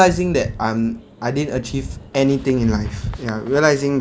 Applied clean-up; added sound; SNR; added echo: none; none; none; none.